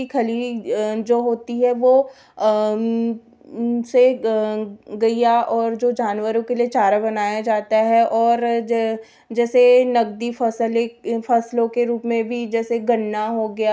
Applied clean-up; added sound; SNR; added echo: none; none; none; none.